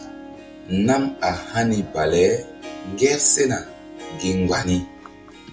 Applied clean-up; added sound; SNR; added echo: none; Harp; 16 dB; none.